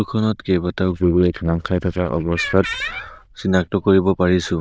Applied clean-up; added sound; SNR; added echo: neural diffusion model UNIVERSE++.